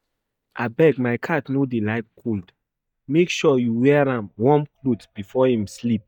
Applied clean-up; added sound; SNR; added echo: neural mask model DeepFilterNet 3.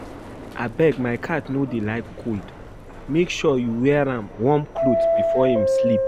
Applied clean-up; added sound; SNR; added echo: none; Subway, metro, underground; 3 dB; none.